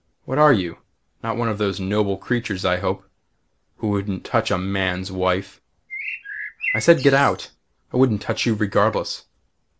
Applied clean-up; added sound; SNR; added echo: none; Bird; 8 dB; none.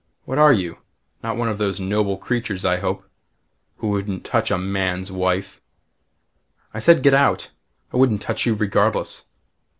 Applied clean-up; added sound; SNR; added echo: none; none; none; none.